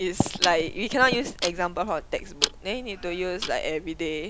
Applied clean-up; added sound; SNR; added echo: none; Tick-tock; 7 dB; none.